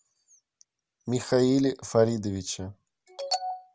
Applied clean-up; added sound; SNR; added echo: none; none; none; none.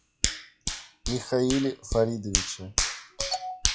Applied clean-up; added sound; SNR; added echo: classical method log-MMSE.